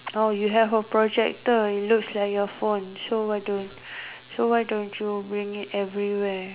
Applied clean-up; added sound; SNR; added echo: none; none; none; none.